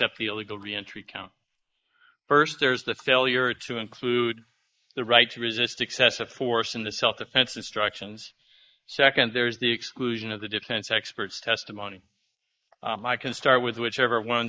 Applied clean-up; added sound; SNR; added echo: neural mask model Resemble Enhance denoiser.